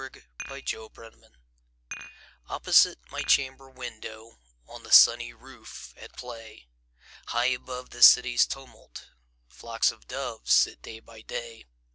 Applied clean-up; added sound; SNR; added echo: none; Dishes, pots, and pans; 15 dB; none.